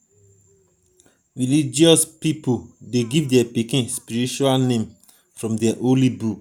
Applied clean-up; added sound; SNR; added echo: none; none; none; none.